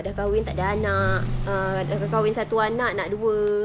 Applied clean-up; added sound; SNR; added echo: none; Vehicle; 5 dB; none.